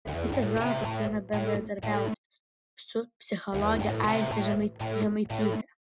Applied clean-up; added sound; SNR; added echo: none; Electric guitar / Bass guitar; 0 dB; none.